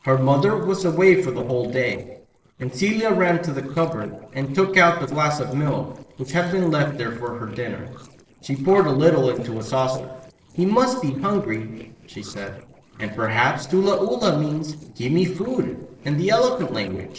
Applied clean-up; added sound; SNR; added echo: neural separator model SepFormer DNS4.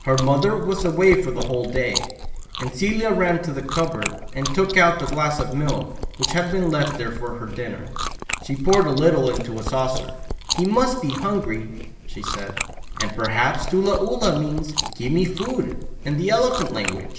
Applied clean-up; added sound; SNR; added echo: none; Chewing, mastication; 7 dB; reverberation time 0.8 s.